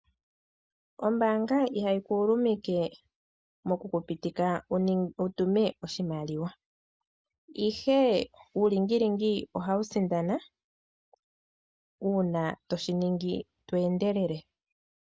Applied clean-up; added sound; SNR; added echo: none; none; none; none.